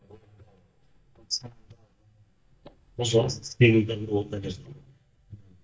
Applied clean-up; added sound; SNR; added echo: neural mask model DeepFilterNet 3.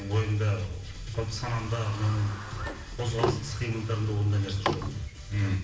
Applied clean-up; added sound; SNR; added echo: none; Sliding door; 8 dB; reverberation time 0.8 s.